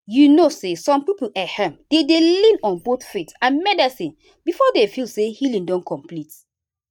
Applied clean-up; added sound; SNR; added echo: neural mask model DeepFilterNet 3.